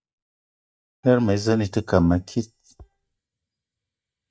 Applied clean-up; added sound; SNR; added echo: neural mask model DeepFilterNet 3.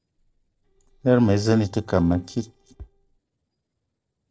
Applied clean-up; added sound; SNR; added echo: neural separator model SepFormer DNS4.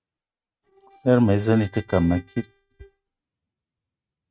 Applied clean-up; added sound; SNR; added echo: neural mask model RNNoise.